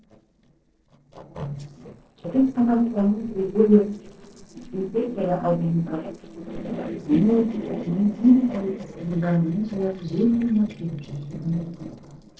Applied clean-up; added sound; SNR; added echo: neural separator model SepFormer DNS4.